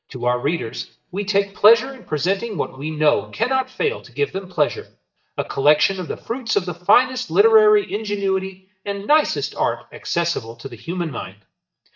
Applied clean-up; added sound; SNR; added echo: neural mask model DeepFilterNet 3.